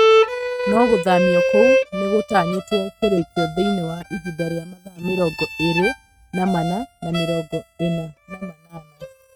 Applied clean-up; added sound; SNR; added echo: neural mask model RNNoise.